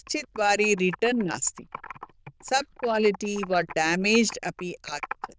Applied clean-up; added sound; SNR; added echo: neural diffusion model UNIVERSE++.